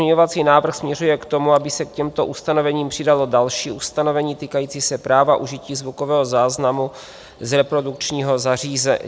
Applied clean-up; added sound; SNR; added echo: none; none; none; none.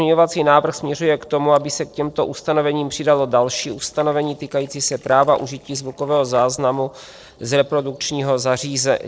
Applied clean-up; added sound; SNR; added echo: neural separator model SepFormer DNS4.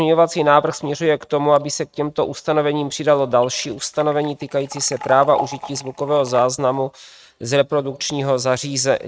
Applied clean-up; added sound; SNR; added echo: neural mask model RNNoise.